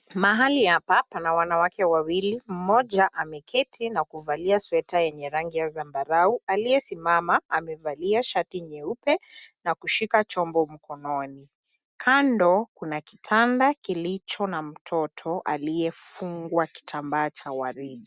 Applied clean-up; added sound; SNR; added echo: none; none; none; none.